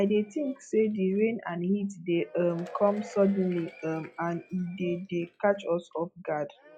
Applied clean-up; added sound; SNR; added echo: classical method log-MMSE.